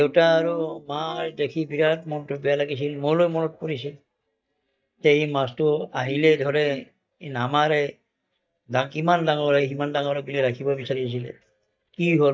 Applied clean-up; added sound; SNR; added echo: neural mask model DeepFilterNet 3.